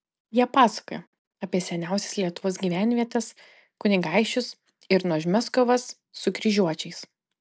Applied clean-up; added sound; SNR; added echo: none; none; none; none.